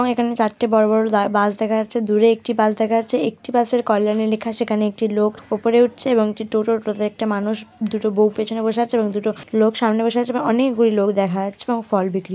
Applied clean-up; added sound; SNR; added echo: none; none; none; none.